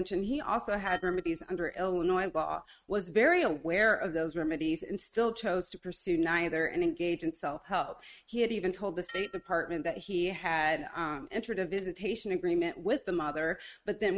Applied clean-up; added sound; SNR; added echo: neural mask model RNNoise.